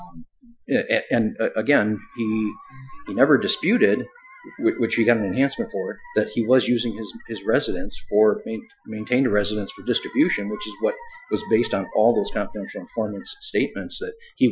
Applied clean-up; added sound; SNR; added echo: classical method Wiener filter.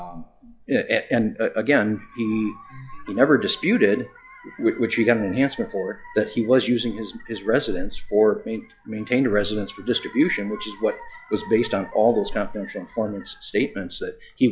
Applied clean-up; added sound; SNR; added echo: classical method log-MMSE.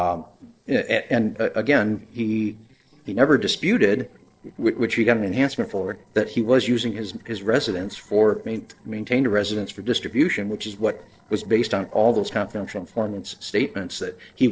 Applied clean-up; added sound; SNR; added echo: neural separator model SepFormer DNS4.